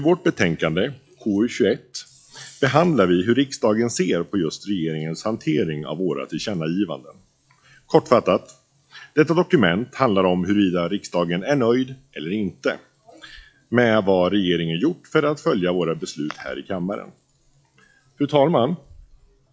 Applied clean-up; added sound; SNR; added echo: classical method log-MMSE.